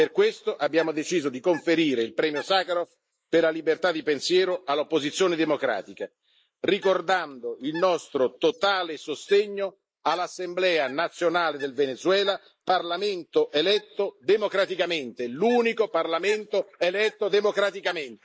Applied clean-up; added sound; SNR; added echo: neural mask model Resemble Enhance denoiser.